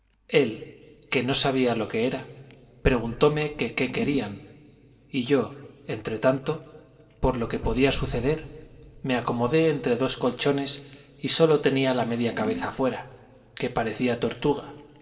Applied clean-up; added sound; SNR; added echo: none; Scissors; 20 dB; reverberation time 3.0 s.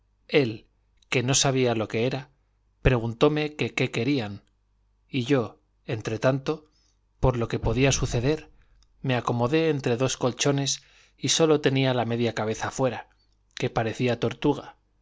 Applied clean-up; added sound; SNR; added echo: none; none; none; none.